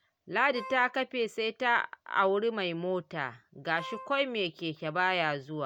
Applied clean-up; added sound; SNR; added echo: none; Wind instrument, woodwind instrument; 14 dB; none.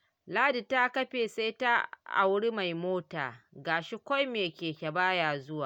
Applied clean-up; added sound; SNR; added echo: none; none; none; none.